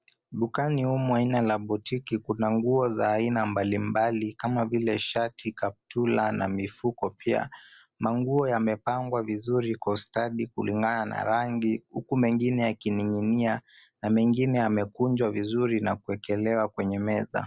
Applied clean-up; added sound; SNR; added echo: none; none; none; none.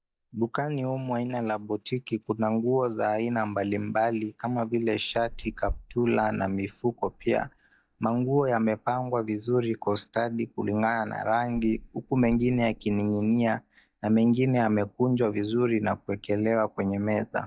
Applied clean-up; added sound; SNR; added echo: neural mask model DeepFilterNet 3.